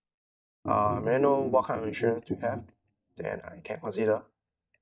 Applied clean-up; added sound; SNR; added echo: neural mask model DeepFilterNet 3.